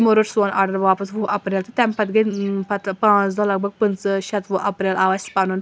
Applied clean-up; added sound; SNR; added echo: none; none; none; none.